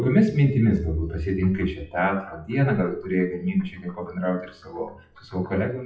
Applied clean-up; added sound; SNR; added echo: classical method WPE with log-MMSE.